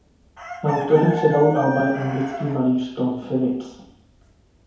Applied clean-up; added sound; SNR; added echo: none; Chicken, rooster; 12 dB; reverberation time 0.9 s.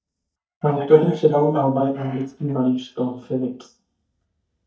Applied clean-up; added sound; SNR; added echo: neural mask model DeepFilterNet 3.